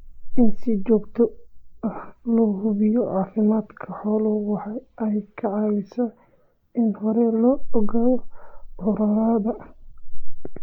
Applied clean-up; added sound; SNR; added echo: neural mask model Resemble Enhance denoiser.